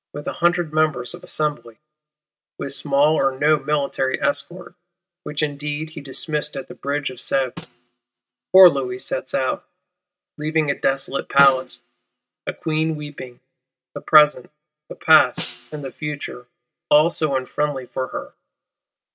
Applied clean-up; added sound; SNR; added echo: neural mask model RNNoise.